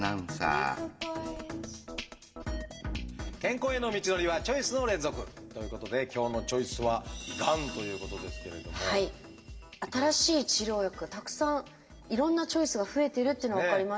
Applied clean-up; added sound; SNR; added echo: none; none; none; reverberation time 1.1 s.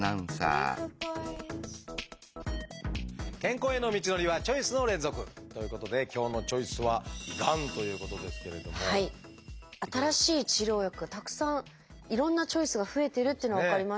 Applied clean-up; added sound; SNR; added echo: none; none; none; none.